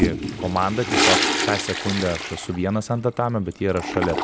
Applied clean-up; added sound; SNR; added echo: none; Toilet flush; 1 dB; none.